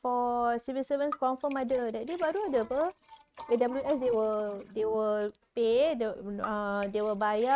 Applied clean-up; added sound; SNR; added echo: neural mask model RNNoise.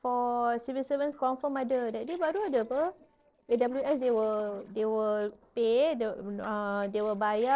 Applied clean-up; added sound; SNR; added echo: neural separator model SepFormer DNS4.